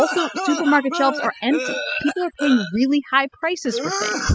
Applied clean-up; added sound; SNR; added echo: classical method spectral subtraction.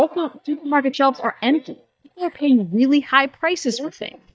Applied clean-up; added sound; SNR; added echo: neural mask model DeepFilterNet 3.